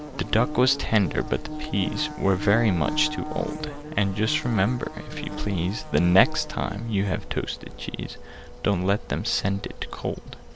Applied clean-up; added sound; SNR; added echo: none; Buzz / Bird; 11 dB; none.